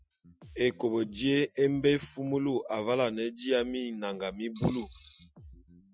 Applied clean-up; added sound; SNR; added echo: classical method Wiener filter.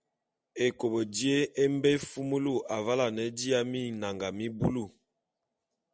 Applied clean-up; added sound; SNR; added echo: none; none; none; none.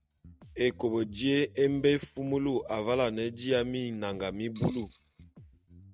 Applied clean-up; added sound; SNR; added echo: neural mask model RNNoise.